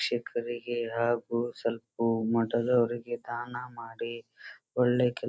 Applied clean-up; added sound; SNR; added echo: none; none; none; none.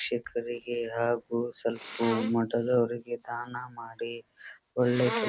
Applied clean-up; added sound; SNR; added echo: none; Sneeze; 10 dB; none.